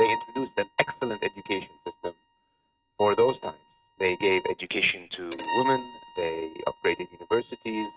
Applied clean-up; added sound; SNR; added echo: neural mask model RNNoise.